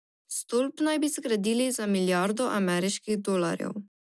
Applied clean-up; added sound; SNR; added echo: none; none; none; none.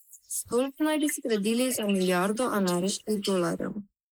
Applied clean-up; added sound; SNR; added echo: neural mask model Resemble Enhance denoiser.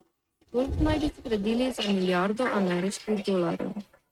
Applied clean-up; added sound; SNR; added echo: neural mask model RNNoise.